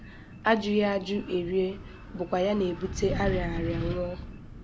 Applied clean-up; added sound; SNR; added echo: none; Wind; 8 dB; none.